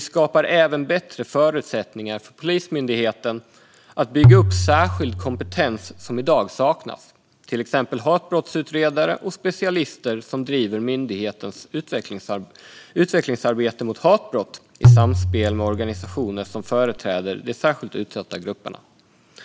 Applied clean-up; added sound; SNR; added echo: none; Tabla; -4 dB; none.